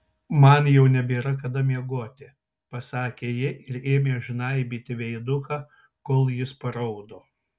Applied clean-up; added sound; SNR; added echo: none; none; none; none.